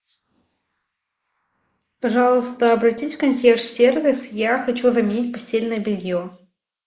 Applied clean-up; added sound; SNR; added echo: neural mask model Resemble Enhance denoiser.